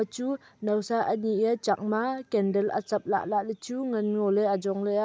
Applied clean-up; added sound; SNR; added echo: none; none; none; none.